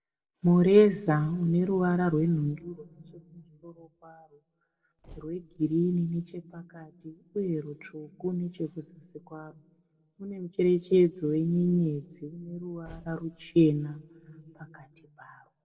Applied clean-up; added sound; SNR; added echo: neural separator model SepFormer DNS4.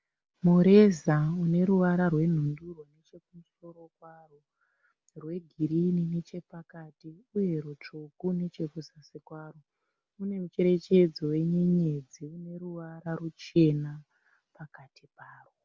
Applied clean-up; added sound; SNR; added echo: none; none; none; none.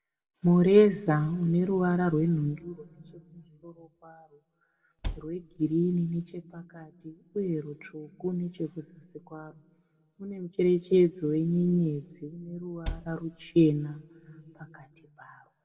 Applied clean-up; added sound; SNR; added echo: none; Cupboard open or close; 10 dB; reverberation time 1.4 s.